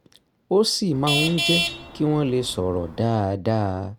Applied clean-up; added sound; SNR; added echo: none; Traffic noise, roadway noise / Vehicle horn, car horn, honking; 4 dB; none.